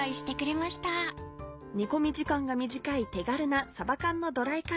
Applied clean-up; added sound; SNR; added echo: none; Acoustic guitar; 17 dB; none.